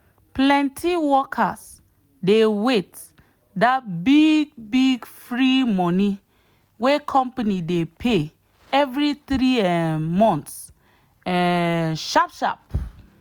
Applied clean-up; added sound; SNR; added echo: none; none; none; none.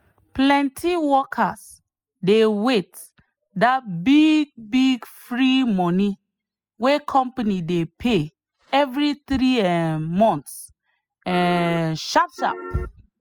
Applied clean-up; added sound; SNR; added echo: classical method spectral subtraction.